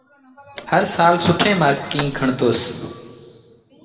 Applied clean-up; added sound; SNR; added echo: none; Thump, thud; 18 dB; reverberation time 1.8 s.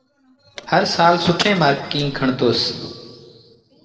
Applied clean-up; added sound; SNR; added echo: neural separator model SepFormer DNS4.